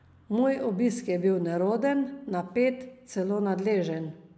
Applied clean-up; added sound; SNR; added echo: none; none; none; none.